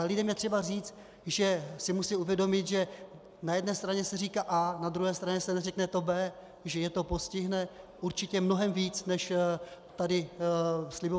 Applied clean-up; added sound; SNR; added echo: none; none; none; none.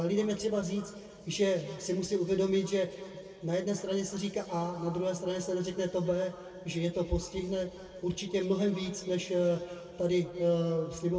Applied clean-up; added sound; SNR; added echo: none; none; none; reverberation time 2.4 s.